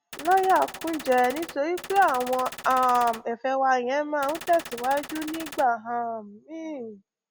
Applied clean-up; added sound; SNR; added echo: none; Gunshot, gunfire; 14 dB; none.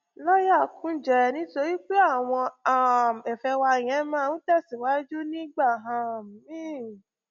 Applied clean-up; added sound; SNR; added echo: none; none; none; none.